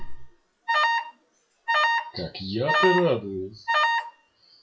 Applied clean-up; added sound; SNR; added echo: classical method WPE with log-MMSE.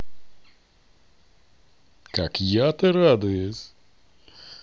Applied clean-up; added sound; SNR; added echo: none; none; none; none.